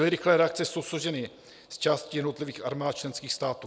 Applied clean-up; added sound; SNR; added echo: none; none; none; none.